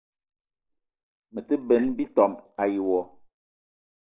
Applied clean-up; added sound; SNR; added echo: neural mask model Resemble Enhance denoiser.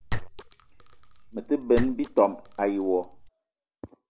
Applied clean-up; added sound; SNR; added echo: none; Chink, clink; 6 dB; none.